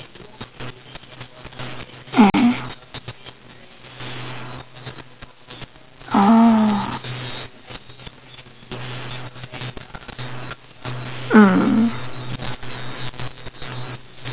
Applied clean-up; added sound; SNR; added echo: none; none; none; none.